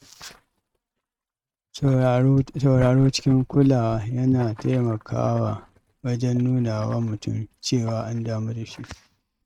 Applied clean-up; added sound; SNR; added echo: neural mask model RNNoise.